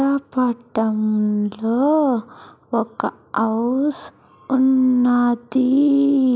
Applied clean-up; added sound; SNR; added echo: none; none; none; none.